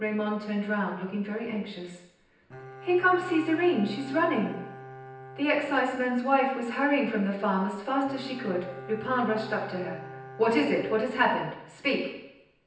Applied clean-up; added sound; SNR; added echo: none; Bowed string instrument; 17 dB; reverberation time 0.9 s.